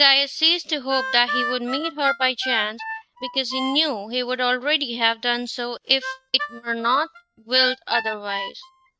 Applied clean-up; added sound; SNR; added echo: neural mask model RNNoise.